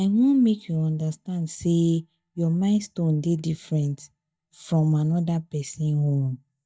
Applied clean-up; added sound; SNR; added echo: neural mask model DeepFilterNet 3.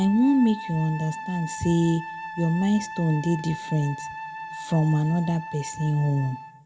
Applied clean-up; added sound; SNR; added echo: none; Wind instrument, woodwind instrument; 12 dB; reverberation time 0.6 s.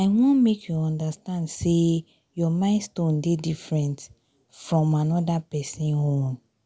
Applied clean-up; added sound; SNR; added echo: none; none; none; none.